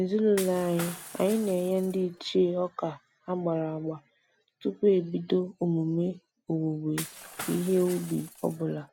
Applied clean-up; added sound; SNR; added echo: none; Shatter / Crushing; 14 dB; none.